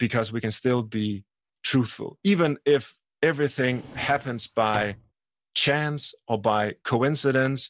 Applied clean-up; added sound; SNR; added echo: none; Drawer open or close; 15 dB; none.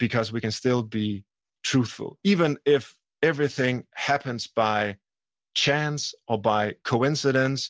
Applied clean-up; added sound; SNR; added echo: none; none; none; none.